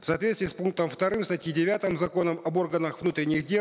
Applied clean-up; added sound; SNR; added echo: none; none; none; none.